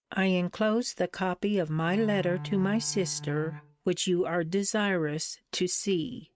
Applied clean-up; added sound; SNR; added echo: neural mask model RNNoise.